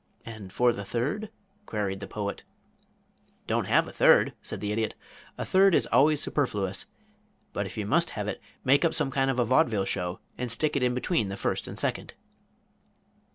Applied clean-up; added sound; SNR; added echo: none; none; none; none.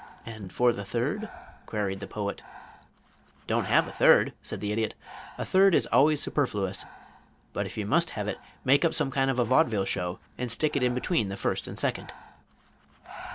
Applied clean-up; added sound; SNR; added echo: none; Breathing; 19 dB; none.